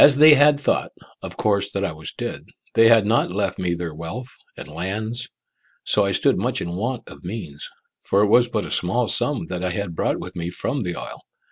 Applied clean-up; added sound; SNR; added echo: none; none; none; none.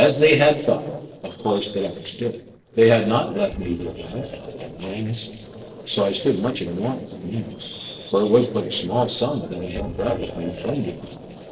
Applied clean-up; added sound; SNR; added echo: neural separator model SepFormer DNS4.